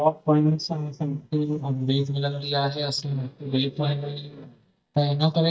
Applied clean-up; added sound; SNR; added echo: neural mask model DeepFilterNet 3.